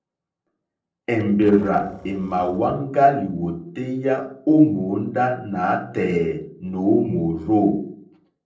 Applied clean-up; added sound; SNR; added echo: neural separator model SepFormer DNS4.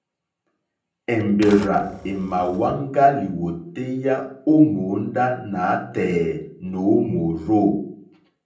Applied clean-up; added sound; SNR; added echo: none; Typewriter; 17 dB; reverberation time 0.6 s.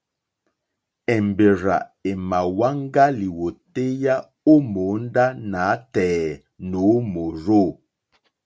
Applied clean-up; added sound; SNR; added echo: none; none; none; none.